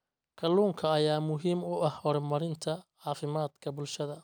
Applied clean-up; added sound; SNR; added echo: none; none; none; none.